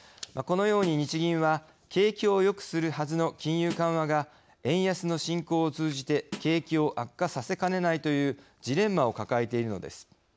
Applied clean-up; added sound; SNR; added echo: none; Snare drum; 14 dB; none.